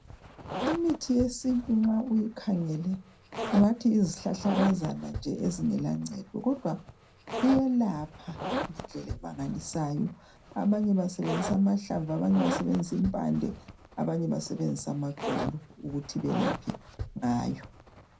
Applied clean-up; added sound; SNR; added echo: none; Zipper (clothing); 10 dB; reverberation time 0.2 s.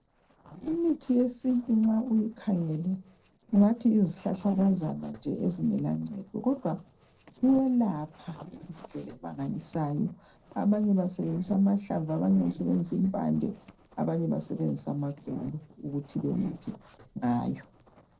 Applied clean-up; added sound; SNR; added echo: neural separator model SepFormer DNS4.